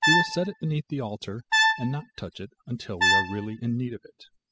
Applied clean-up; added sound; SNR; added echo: classical method spectral subtraction.